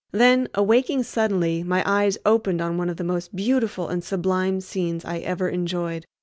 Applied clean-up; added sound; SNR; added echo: none; none; none; none.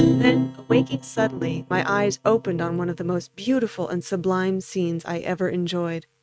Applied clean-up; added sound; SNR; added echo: neural mask model RNNoise.